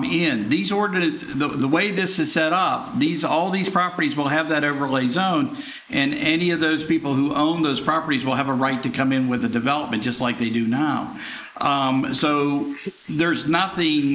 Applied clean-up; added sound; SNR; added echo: neural mask model Resemble Enhance denoiser.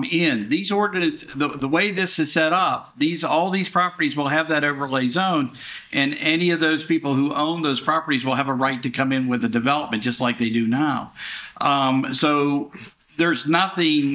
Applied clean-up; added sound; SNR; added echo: neural mask model DeepFilterNet 3.